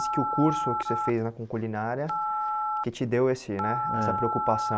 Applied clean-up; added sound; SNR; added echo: none; Telephone; 1 dB; none.